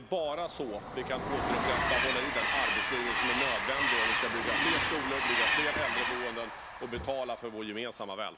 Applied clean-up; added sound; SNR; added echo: none; Train; -4 dB; none.